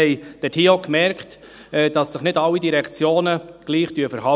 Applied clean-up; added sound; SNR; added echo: none; none; none; none.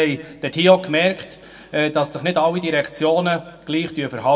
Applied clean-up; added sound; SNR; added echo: none; none; none; reverberation time 1.7 s.